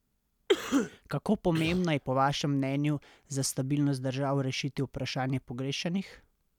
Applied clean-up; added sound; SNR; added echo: none; Cough; 3 dB; none.